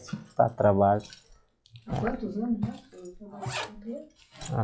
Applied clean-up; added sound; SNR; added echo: classical method log-MMSE.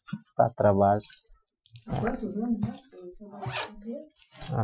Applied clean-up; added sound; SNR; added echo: classical method Wiener filter.